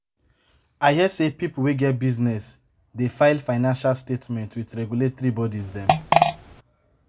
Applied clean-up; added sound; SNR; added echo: none; Fart; -3 dB; none.